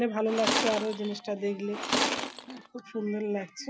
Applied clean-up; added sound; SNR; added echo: none; Tools; 0 dB; none.